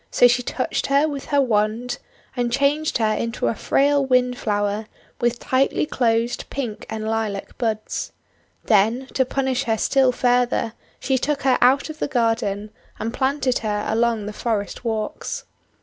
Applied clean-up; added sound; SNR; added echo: none; none; none; none.